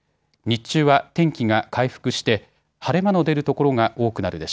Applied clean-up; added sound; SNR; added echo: none; none; none; none.